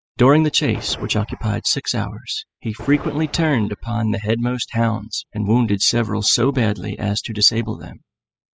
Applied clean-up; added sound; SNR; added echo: classical method spectral subtraction.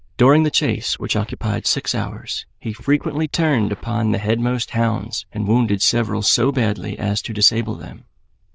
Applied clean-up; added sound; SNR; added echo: neural diffusion model UNIVERSE++.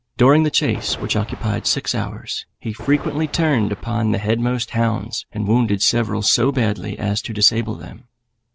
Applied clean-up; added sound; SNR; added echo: none; Thunder; 15 dB; none.